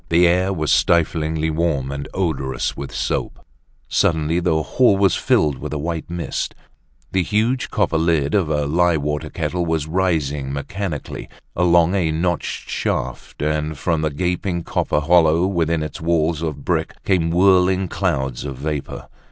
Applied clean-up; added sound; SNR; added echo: none; none; none; none.